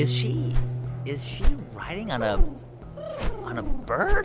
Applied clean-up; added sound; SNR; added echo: none; Piano; 8 dB; none.